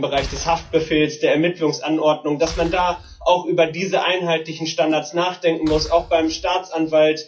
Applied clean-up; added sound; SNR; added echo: classical method WPE with log-MMSE.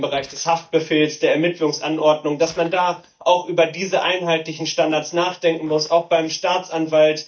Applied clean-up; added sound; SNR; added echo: neural mask model DeepFilterNet 3.